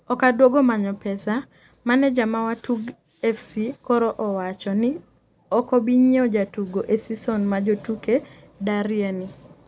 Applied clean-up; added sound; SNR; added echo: none; none; none; none.